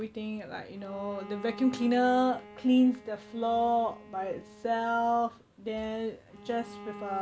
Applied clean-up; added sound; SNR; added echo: none; Bowed string instrument; 18 dB; none.